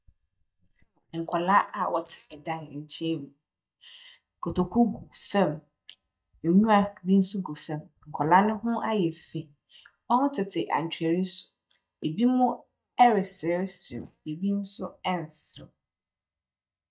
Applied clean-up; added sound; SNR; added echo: neural mask model DeepFilterNet 3.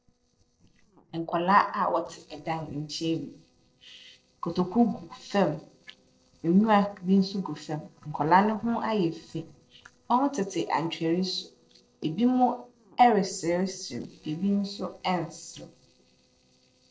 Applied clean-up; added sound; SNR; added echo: neural separator model SepFormer DNS4.